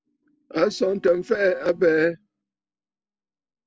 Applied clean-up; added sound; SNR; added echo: neural separator model SepFormer DNS4.